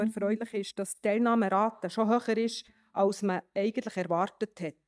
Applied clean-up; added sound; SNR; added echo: neural mask model DeepFilterNet 3.